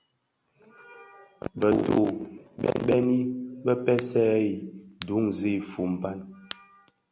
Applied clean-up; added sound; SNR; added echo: none; Crack; 18 dB; none.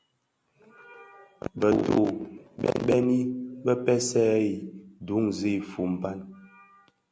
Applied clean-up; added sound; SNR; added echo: none; none; none; none.